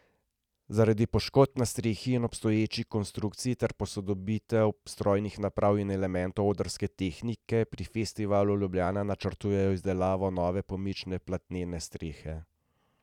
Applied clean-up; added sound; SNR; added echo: none; none; none; none.